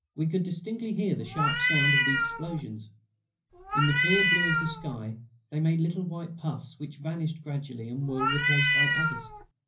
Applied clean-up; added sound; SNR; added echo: none; Meow; -4 dB; reverberation time 0.5 s.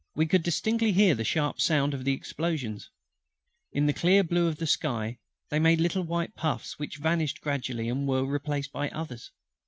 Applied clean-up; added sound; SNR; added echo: none; none; none; none.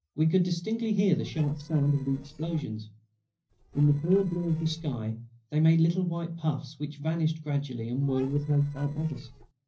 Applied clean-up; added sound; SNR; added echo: neural separator model SepFormer DNS4.